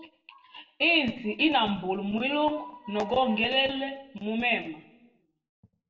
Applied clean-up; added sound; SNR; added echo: none; none; none; reverberation time 0.6 s.